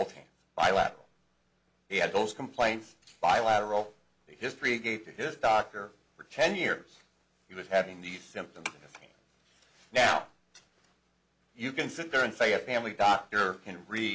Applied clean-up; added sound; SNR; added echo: none; none; none; none.